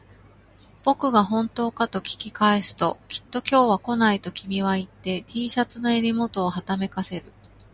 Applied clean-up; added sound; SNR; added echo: none; none; none; none.